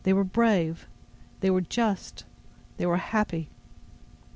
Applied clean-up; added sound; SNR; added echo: none; none; none; none.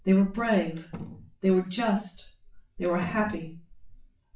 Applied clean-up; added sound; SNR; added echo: classical method WPE with log-MMSE.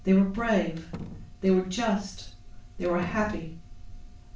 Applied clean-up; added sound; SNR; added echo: none; Slam; 18 dB; reverberation time 0.3 s.